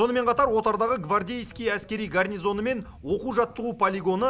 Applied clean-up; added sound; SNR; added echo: none; none; none; none.